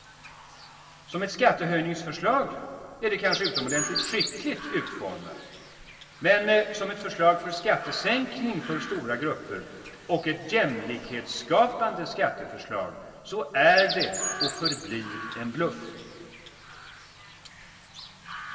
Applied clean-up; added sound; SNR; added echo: none; Chirp, tweet; 10 dB; reverberation time 2.6 s.